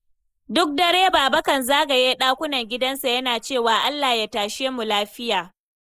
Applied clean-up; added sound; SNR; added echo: neural mask model Resemble Enhance denoiser.